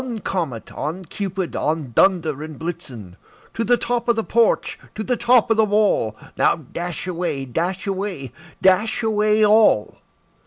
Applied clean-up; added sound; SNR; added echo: none; none; none; none.